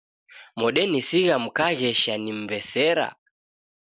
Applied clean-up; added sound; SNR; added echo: none; none; none; none.